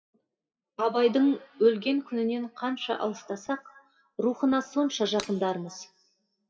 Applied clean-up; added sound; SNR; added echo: classical method WPE with log-MMSE.